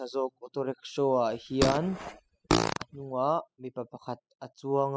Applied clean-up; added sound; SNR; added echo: classical method spectral subtraction.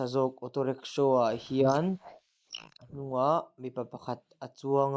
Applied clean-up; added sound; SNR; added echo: neural mask model Resemble Enhance denoiser.